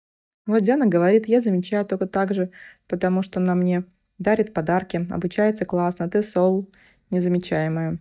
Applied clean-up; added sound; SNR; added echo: neural mask model DeepFilterNet 3.